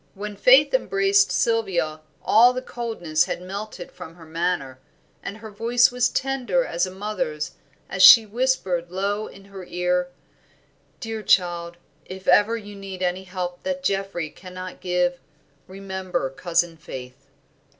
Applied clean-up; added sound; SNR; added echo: none; none; none; none.